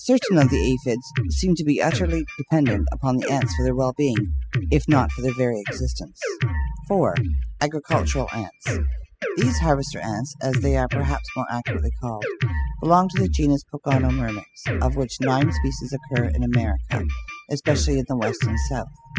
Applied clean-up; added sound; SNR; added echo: classical method spectral subtraction.